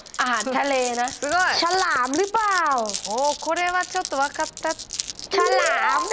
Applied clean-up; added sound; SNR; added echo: none; Glass; 12 dB; none.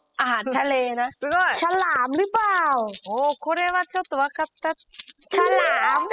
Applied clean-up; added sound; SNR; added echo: classical method spectral subtraction.